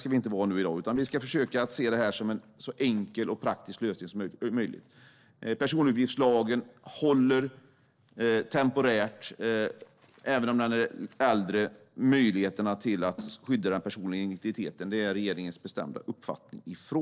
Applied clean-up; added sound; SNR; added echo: neural separator model SepFormer DNS4.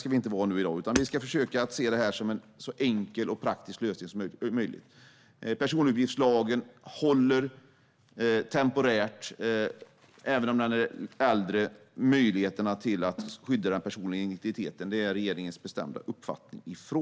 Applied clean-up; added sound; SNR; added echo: none; Hammer + Snare drum; 13 dB; none.